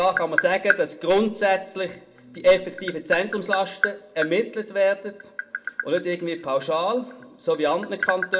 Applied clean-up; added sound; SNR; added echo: none; Tap; 8 dB; reverberation time 0.3 s.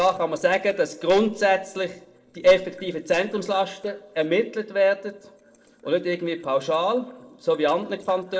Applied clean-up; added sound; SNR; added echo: neural separator model SepFormer DNS4.